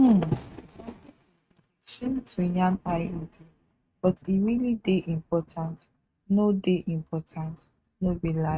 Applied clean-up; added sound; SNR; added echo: neural mask model RNNoise.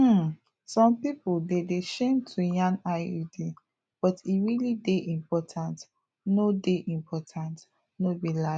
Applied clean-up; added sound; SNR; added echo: none; none; none; none.